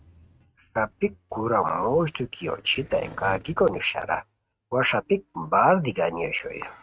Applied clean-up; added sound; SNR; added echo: neural mask model RNNoise.